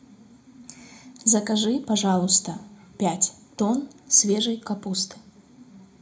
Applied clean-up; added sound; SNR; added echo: none; none; none; reverberation time 0.3 s.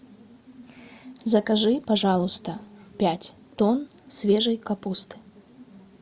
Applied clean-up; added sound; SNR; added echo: none; none; none; none.